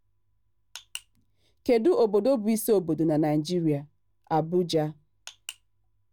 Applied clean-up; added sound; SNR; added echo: none; none; none; none.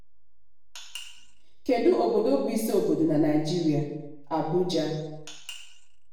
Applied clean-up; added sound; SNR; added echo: none; none; none; reverberation time 0.9 s.